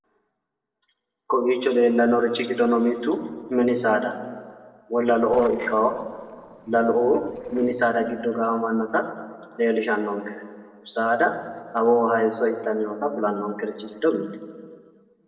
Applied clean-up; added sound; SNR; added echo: neural separator model SepFormer DNS4.